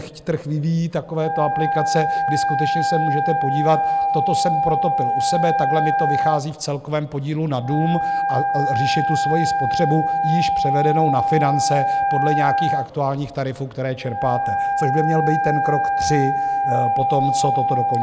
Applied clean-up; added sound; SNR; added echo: none; Wind instrument, woodwind instrument; -2 dB; none.